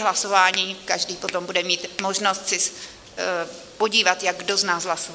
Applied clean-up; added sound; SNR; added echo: none; Finger snapping; 12 dB; none.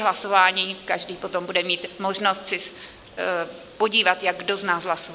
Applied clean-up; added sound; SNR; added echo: none; none; none; none.